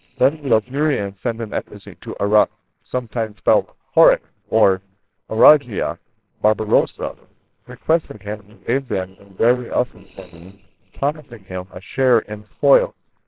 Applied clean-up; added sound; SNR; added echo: neural separator model SepFormer WHAMR!.